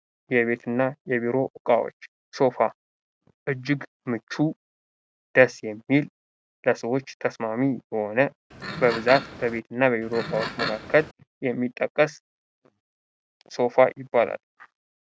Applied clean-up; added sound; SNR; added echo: none; Livestock, farm animals, working animals; 7 dB; none.